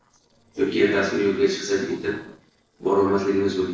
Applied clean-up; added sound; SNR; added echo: neural separator model SepFormer DNS4.